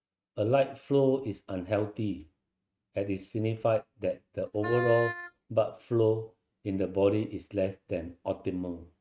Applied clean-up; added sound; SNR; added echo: neural mask model RNNoise.